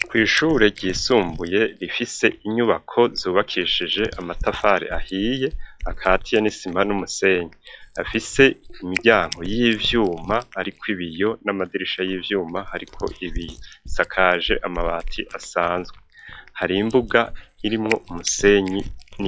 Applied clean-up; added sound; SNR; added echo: classical method log-MMSE.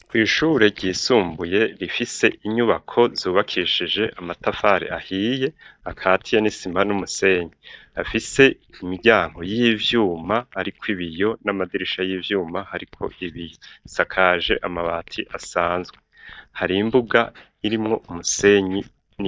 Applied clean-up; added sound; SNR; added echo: neural mask model DeepFilterNet 3.